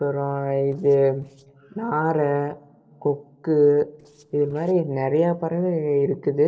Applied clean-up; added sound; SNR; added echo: neural separator model SepFormer DNS4.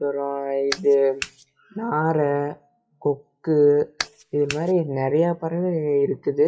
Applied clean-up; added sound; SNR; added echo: classical method WPE with log-MMSE.